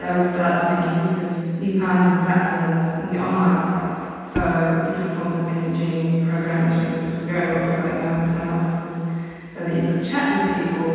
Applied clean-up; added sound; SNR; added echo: none; Bowed string instrument; 9 dB; reverberation time 2.1 s.